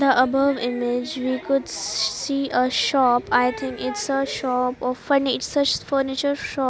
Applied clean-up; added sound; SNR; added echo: none; none; none; none.